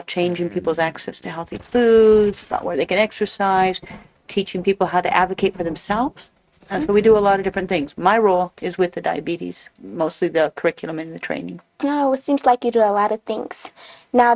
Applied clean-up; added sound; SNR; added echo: neural mask model RNNoise.